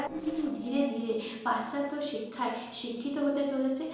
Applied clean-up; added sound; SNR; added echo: neural separator model SepFormer DNS4.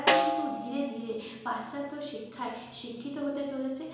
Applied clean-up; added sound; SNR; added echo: none; Snare drum; -4 dB; reverberation time 1.0 s.